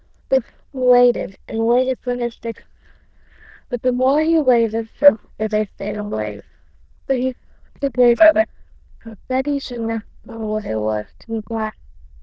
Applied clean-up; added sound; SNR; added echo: neural diffusion model UNIVERSE++.